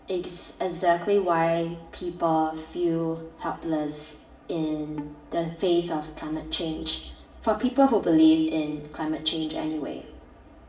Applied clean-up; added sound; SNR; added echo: none; Bowed string instrument; 19 dB; reverberation time 0.7 s.